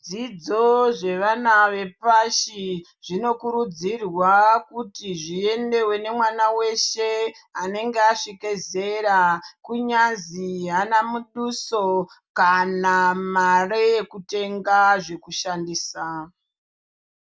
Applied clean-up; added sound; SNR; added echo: none; none; none; none.